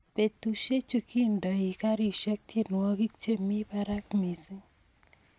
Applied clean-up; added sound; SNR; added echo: none; none; none; none.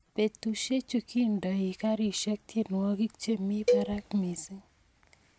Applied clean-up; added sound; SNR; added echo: none; Cowbell; 2 dB; none.